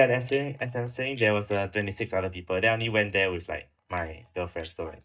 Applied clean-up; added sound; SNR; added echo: neural mask model DeepFilterNet 3.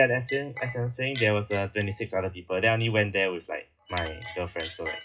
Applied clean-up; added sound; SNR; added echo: classical method WPE with log-MMSE.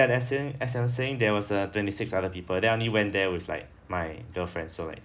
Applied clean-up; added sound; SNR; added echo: none; none; none; none.